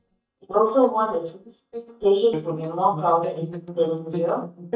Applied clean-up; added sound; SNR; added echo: neural mask model DeepFilterNet 3.